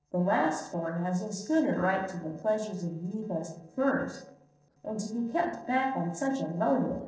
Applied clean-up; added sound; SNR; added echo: neural separator model SepFormer DNS4.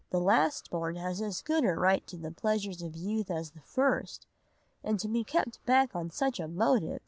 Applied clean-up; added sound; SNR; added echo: none; none; none; none.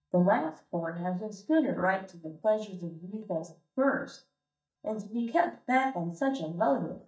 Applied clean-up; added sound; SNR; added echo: neural mask model DeepFilterNet 3.